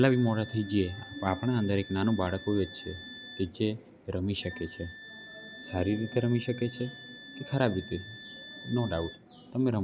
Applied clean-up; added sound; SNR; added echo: none; Wind instrument, woodwind instrument; 17 dB; none.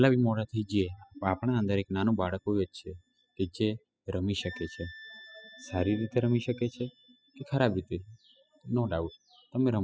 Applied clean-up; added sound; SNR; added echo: classical method spectral subtraction.